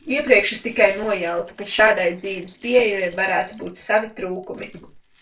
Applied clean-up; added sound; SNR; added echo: neural separator model SepFormer DNS4.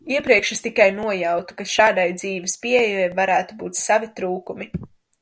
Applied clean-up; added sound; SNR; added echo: none; none; none; none.